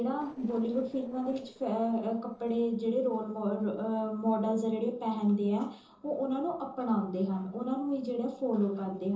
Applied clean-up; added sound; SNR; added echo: neural separator model SepFormer DNS4.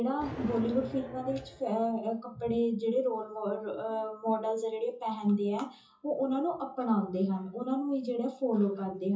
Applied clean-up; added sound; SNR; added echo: classical method WPE with log-MMSE.